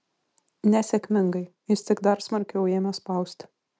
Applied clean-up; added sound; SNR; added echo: none; none; none; none.